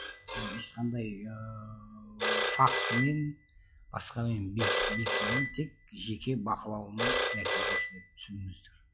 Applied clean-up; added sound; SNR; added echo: classical method log-MMSE.